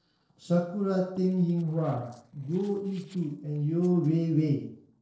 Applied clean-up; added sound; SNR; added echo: neural separator model SepFormer DNS4.